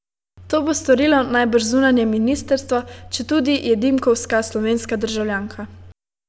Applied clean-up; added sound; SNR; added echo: none; none; none; none.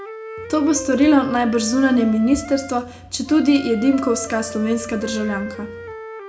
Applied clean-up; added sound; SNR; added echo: none; Wind instrument, woodwind instrument; 14 dB; reverberation time 0.4 s.